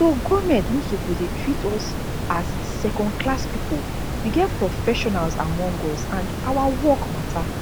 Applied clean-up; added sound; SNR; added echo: none; Water; 2 dB; none.